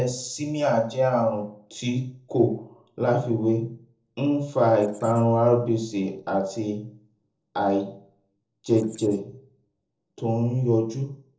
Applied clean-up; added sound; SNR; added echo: neural separator model SepFormer DNS4.